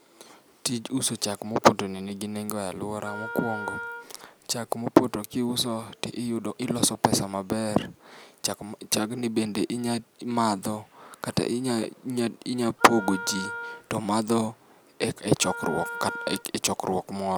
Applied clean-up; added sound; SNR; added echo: none; Wind instrument, woodwind instrument; 11 dB; none.